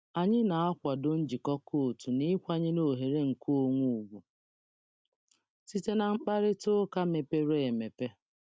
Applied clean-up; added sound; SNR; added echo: none; none; none; none.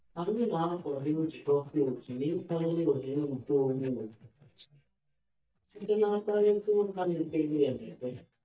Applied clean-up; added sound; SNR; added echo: neural mask model DeepFilterNet 3.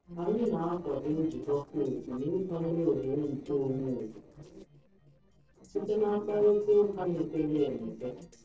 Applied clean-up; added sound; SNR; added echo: neural separator model SepFormer DNS4.